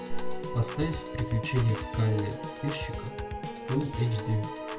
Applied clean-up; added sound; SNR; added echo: none; Piano / Organ; 7 dB; reverberation time 0.2 s.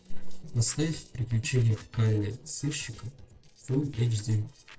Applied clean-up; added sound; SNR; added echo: neural separator model SepFormer DNS4.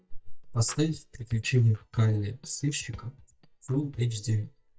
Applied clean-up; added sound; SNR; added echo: neural mask model DeepFilterNet 3.